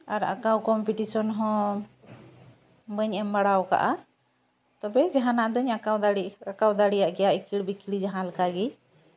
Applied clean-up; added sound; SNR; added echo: none; none; none; none.